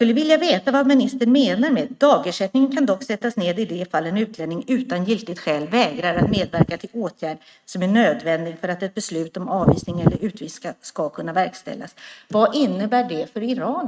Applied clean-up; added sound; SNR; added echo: neural mask model RNNoise.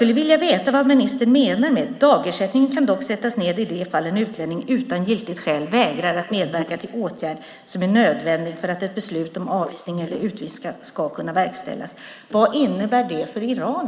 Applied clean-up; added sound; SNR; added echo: neural mask model Resemble Enhance denoiser.